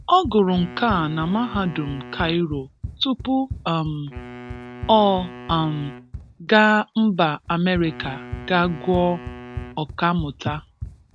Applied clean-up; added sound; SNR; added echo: none; Run + Wind instrument, woodwind instrument; 13 dB; none.